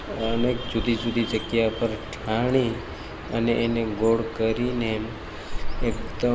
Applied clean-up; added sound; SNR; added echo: none; Bird; 7 dB; none.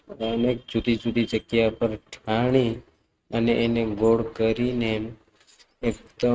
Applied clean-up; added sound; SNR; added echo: neural mask model RNNoise.